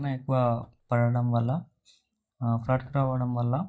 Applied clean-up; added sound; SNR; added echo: neural mask model DeepFilterNet 3.